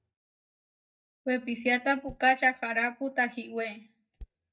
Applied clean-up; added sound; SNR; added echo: neural mask model DeepFilterNet 3.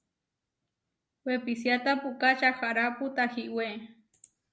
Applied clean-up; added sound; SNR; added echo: none; none; none; none.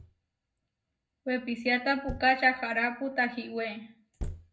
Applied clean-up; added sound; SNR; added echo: none; Thump, thud; 15 dB; reverberation time 0.3 s.